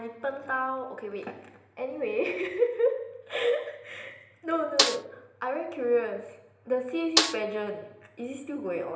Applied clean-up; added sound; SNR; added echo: none; Snare drum; -1 dB; reverberation time 0.8 s.